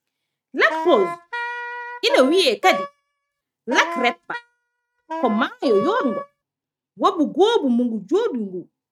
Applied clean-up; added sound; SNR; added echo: neural mask model RNNoise.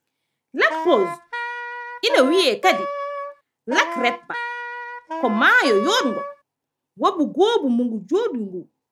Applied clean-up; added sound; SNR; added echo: none; Wind instrument, woodwind instrument; 7 dB; none.